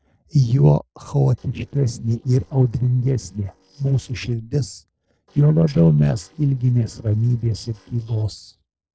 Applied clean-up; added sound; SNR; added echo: neural separator model SepFormer DNS4.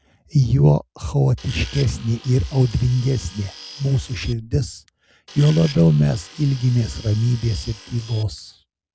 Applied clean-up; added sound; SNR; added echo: none; Tools; 19 dB; none.